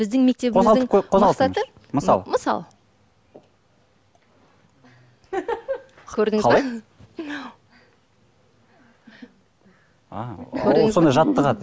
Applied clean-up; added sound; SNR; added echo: none; none; none; none.